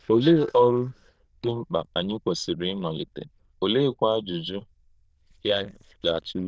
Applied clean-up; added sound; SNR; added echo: neural diffusion model UNIVERSE++.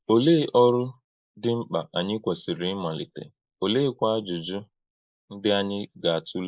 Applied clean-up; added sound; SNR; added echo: neural mask model Resemble Enhance denoiser.